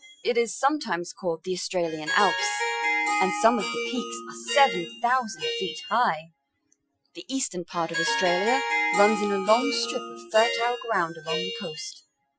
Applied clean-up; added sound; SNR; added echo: classical method Wiener filter.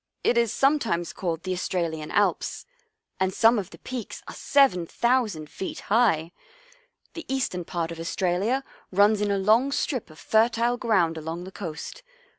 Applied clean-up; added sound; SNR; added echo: none; none; none; none.